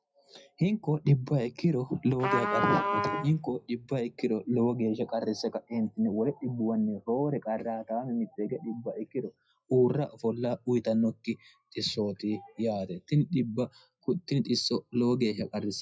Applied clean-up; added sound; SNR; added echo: classical method WPE with log-MMSE.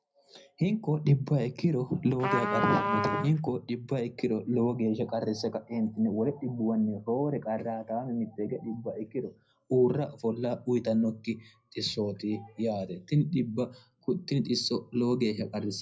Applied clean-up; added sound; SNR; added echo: none; Trumpet; 1 dB; reverberation time 0.4 s.